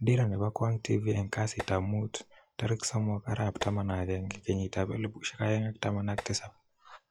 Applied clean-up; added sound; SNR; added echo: classical method log-MMSE.